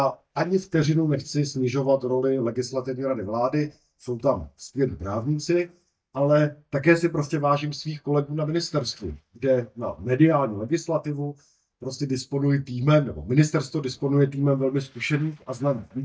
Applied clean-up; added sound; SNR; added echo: neural mask model DeepFilterNet 3.